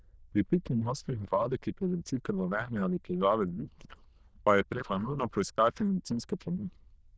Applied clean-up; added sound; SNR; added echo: neural diffusion model UNIVERSE++.